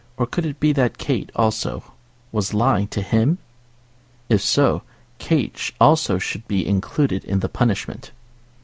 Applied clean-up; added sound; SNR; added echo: none; none; none; none.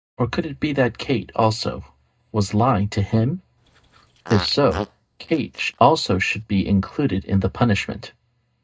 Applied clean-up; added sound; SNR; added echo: neural mask model DeepFilterNet 3.